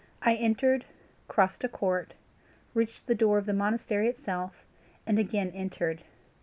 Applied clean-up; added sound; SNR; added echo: none; none; none; none.